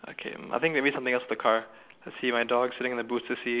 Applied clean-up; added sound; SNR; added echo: none; none; none; none.